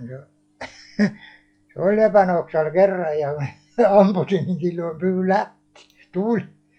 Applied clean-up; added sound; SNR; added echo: classical method log-MMSE.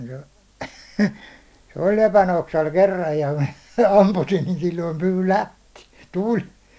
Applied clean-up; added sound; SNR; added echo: none; none; none; none.